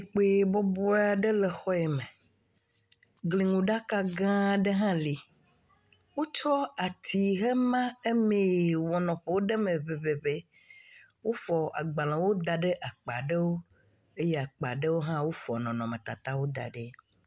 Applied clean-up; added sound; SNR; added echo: none; none; none; none.